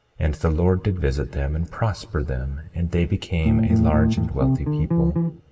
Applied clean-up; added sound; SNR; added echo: none; Bass guitar; -3 dB; reverberation time 0.8 s.